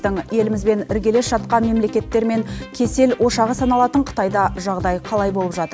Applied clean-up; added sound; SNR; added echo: none; none; none; none.